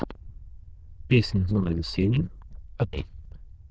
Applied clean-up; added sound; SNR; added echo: neural diffusion model UNIVERSE++.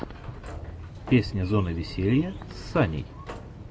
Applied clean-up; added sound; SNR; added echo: none; Sliding door; 16 dB; none.